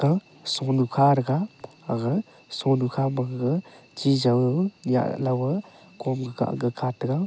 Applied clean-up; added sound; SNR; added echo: none; none; none; none.